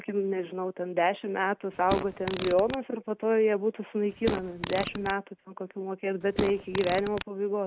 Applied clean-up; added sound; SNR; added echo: none; Fart; 6 dB; none.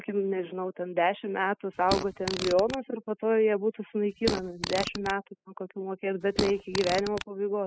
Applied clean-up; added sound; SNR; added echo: classical method spectral subtraction.